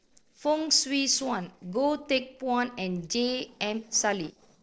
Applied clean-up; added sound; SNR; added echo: neural separator model SepFormer DNS4.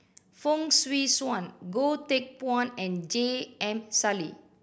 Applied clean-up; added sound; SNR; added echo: none; none; none; none.